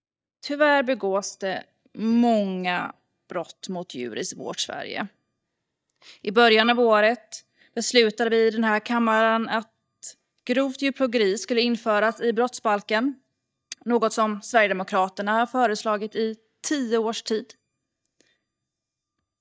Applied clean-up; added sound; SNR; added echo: neural mask model DeepFilterNet 3.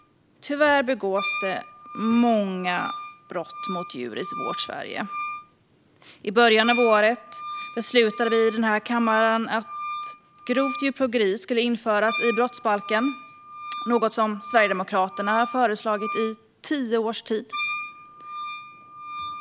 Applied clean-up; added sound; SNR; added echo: none; Wind instrument, woodwind instrument; 11 dB; none.